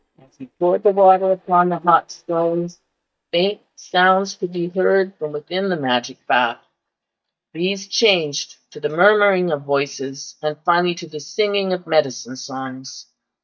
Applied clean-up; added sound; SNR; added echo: neural mask model DeepFilterNet 3.